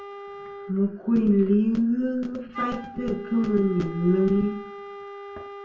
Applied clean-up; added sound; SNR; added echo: none; Wind instrument, woodwind instrument; 14 dB; reverberation time 0.3 s.